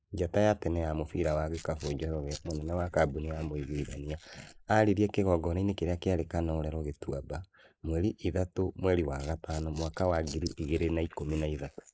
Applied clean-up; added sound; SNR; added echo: neural mask model Resemble Enhance denoiser.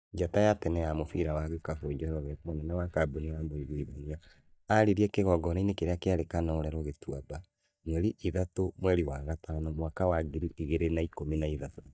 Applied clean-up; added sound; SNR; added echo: neural mask model DeepFilterNet 3.